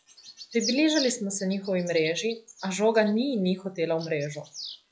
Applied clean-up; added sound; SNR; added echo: classical method log-MMSE.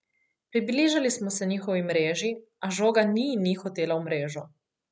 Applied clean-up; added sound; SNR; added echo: none; none; none; none.